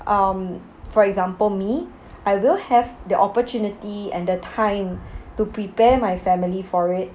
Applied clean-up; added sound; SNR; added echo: none; none; none; none.